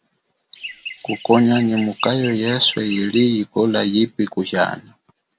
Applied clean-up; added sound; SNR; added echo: none; Chirp, tweet; 14 dB; none.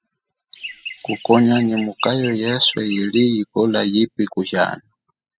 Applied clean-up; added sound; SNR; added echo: classical method spectral subtraction.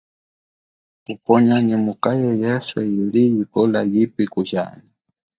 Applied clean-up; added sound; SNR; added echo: neural mask model DeepFilterNet 3.